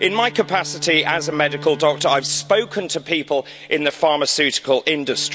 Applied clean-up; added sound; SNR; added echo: none; Bowed string instrument; 18 dB; none.